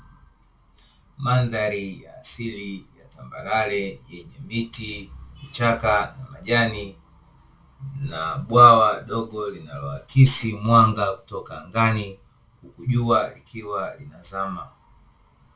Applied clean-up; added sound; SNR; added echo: none; none; none; reverberation time 0.2 s.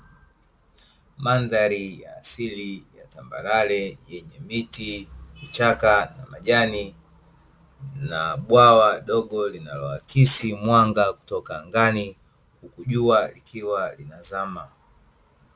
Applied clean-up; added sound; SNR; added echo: none; none; none; none.